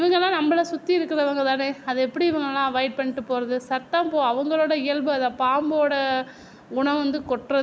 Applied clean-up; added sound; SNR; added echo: none; none; none; none.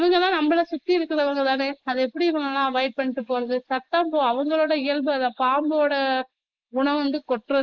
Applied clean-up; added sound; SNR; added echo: neural mask model Resemble Enhance denoiser.